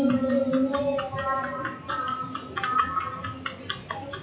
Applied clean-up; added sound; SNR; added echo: classical method WPE with log-MMSE.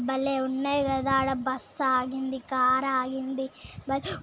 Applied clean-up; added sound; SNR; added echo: none; none; none; none.